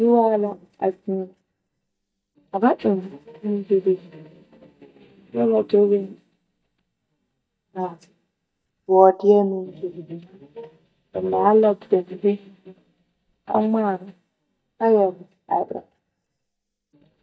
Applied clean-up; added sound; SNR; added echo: neural mask model DeepFilterNet 3.